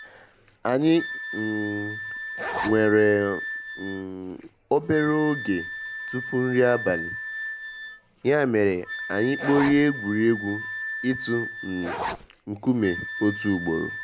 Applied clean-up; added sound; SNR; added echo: none; Wind instrument, woodwind instrument + Zipper (clothing); 9 dB; none.